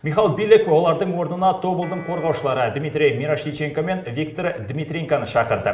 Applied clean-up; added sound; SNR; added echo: none; Piano; 19 dB; reverberation time 1.2 s.